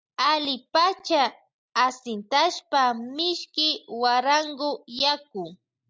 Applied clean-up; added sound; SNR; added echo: none; none; none; none.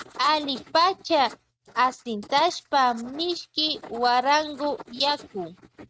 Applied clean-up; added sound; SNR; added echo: neural mask model RNNoise.